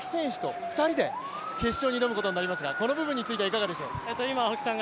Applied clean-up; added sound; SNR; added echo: none; Motor vehicle (road) / Siren; 7 dB; none.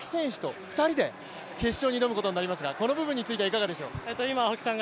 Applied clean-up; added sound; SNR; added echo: none; none; none; none.